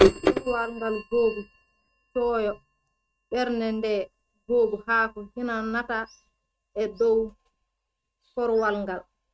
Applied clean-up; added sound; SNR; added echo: neural mask model RNNoise.